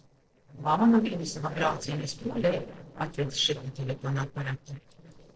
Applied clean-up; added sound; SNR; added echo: neural separator model SepFormer DNS4.